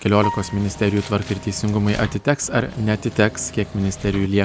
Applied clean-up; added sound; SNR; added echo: none; Engine / Mechanisms + Piano; 13 dB; none.